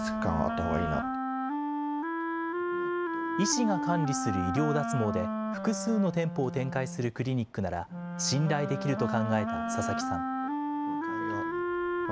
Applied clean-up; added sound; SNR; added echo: none; Wind instrument, woodwind instrument; 0 dB; none.